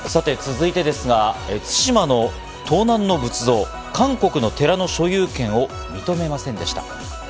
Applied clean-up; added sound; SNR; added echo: none; none; none; none.